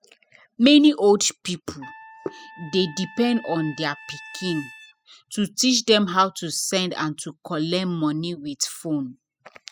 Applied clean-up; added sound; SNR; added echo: classical method spectral subtraction.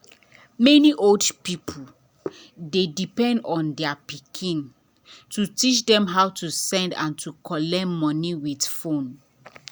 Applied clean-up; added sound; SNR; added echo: none; none; none; none.